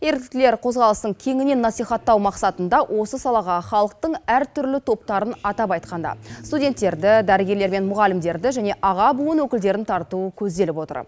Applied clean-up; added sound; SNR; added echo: none; none; none; none.